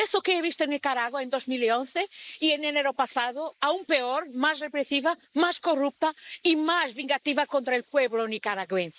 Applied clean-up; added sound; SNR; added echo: neural mask model Resemble Enhance denoiser.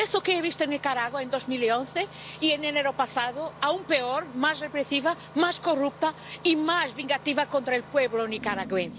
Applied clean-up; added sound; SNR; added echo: none; Rattle (instrument) + Engine starting; 17 dB; none.